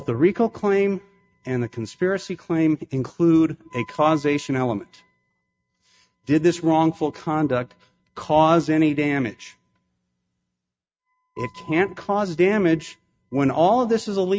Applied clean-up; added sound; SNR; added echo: neural mask model RNNoise.